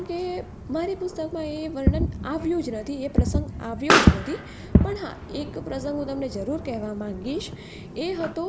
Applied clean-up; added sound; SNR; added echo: none; Fireworks + Explosion; -4 dB; none.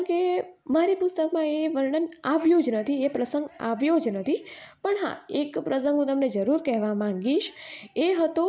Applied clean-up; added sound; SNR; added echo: none; none; none; none.